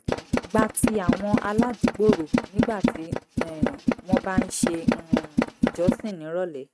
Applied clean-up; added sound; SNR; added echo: neural mask model RNNoise.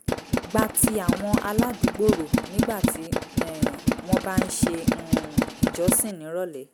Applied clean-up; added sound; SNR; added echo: none; Tools; -5 dB; none.